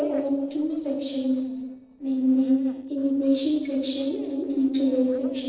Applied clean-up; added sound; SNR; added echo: neural separator model SepFormer DNS4.